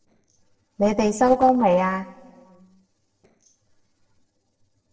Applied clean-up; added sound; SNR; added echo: neural separator model SepFormer DNS4.